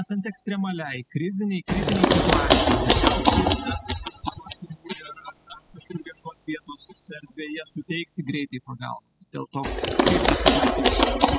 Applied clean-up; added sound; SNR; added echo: classical method spectral subtraction.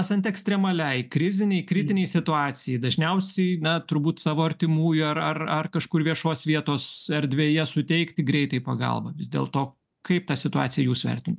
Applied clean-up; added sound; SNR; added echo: none; none; none; none.